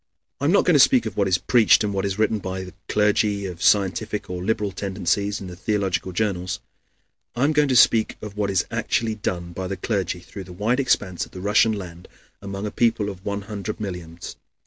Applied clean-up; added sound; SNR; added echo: none; none; none; none.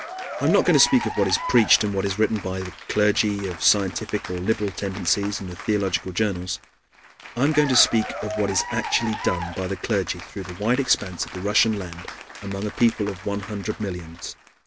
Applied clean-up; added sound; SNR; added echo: none; Applause / Cheering; 11 dB; none.